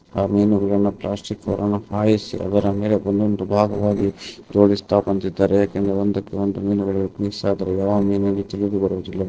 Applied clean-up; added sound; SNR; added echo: neural separator model SepFormer DNS4.